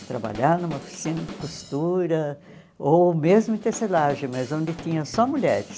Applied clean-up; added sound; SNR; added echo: none; Drum kit; 17 dB; none.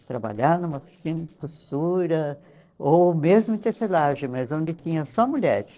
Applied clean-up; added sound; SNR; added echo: neural separator model SepFormer DNS4.